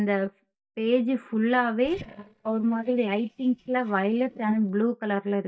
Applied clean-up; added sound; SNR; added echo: neural mask model DeepFilterNet 3.